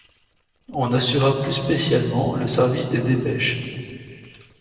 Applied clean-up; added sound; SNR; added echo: neural separator model SepFormer DNS4.